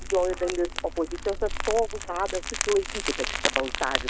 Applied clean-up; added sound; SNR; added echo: none; Crumpling, crinkling; 3 dB; none.